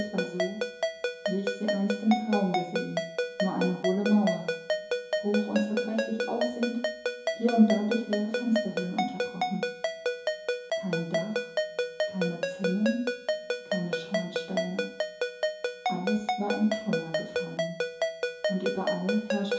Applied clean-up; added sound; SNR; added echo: none; Ringtone; 1 dB; reverberation time 2.8 s.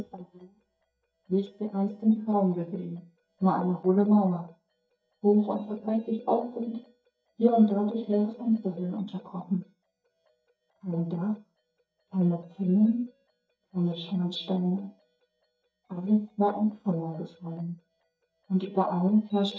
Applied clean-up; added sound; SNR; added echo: neural mask model DeepFilterNet 3.